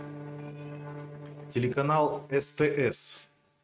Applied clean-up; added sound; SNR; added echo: neural mask model RNNoise.